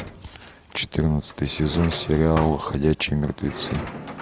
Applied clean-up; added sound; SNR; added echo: none; Drawer open or close; 12 dB; none.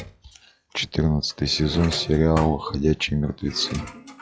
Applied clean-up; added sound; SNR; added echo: classical method log-MMSE.